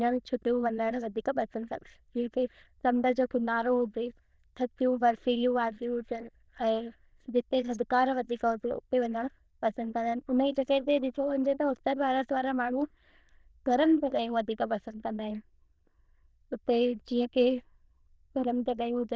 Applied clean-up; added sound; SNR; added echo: neural diffusion model UNIVERSE++.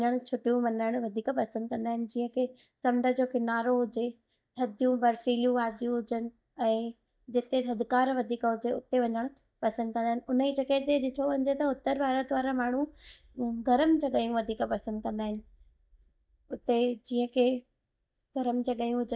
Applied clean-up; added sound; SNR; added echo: neural mask model DeepFilterNet 3.